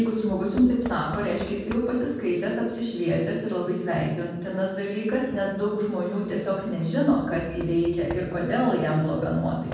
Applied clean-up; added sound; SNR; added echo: none; Knock / Wood; 20 dB; reverberation time 1.2 s.